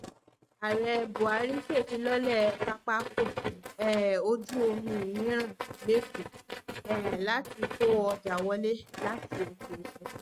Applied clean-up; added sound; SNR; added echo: neural mask model RNNoise.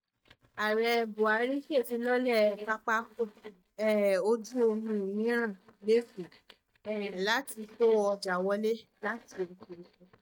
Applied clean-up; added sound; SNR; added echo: neural mask model DeepFilterNet 3.